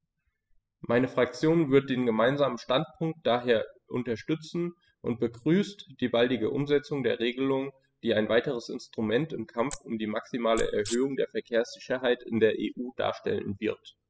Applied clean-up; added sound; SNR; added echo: classical method spectral subtraction.